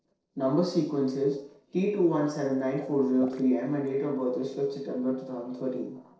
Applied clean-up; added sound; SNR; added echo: neural separator model SepFormer DNS4.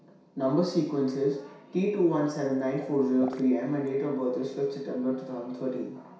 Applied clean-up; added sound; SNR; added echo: none; Water / Liquid; 20 dB; reverberation time 0.6 s.